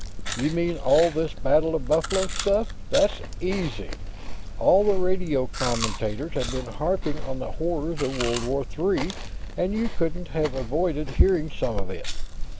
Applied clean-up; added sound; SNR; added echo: none; Chewing, mastication; 2 dB; none.